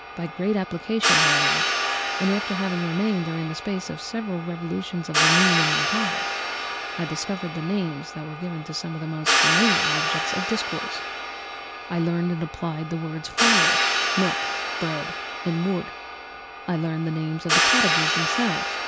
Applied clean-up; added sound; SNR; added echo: none; Hi-hat; -3 dB; none.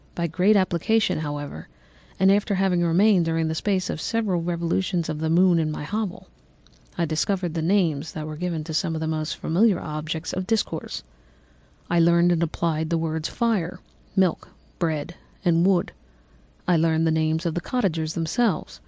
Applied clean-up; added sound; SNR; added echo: none; none; none; none.